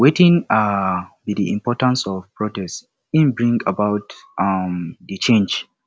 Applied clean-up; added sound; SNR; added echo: none; none; none; none.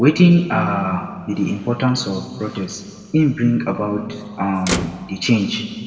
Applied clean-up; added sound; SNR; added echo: none; Motor vehicle (road); 15 dB; reverberation time 1.6 s.